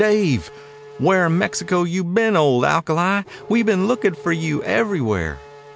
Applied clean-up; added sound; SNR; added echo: none; Race car, auto racing / Accelerating, revving, vroom; 20 dB; none.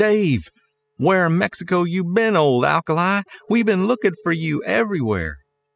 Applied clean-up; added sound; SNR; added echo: classical method spectral subtraction.